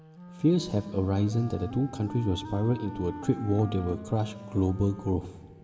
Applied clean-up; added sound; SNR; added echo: none; Wind instrument, woodwind instrument; 14 dB; reverberation time 2.0 s.